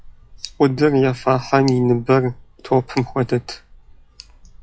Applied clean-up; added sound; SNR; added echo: classical method log-MMSE.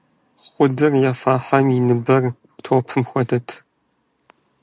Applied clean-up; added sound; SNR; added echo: none; none; none; none.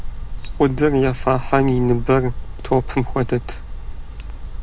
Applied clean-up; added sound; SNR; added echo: none; Tick; 6 dB; none.